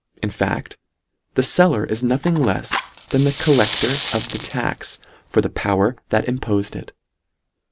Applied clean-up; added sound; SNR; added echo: none; Fire; 9 dB; none.